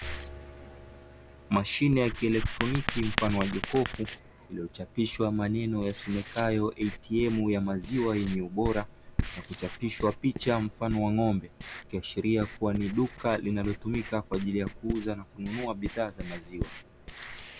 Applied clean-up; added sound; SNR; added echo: none; Writing; 9 dB; none.